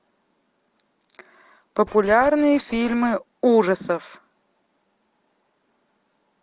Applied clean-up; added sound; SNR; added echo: none; Scratching (performance technique); 19 dB; none.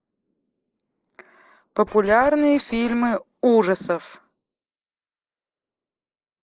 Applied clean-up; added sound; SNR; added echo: neural mask model Resemble Enhance denoiser.